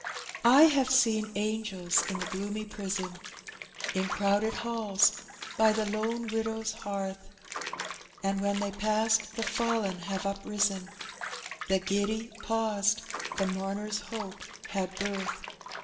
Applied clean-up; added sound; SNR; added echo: none; Bathtub (filling or washing) / Water; 10 dB; reverberation time 2.6 s.